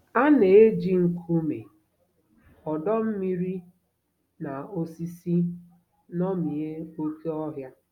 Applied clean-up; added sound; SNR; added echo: none; none; none; none.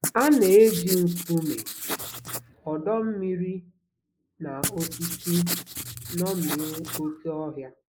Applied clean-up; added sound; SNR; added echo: neural mask model Resemble Enhance denoiser.